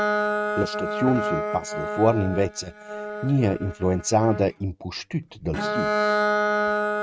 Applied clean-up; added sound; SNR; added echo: neural mask model RNNoise.